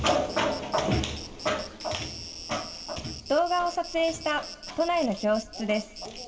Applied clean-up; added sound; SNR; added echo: none; Insect; 14 dB; reverberation time 1.3 s.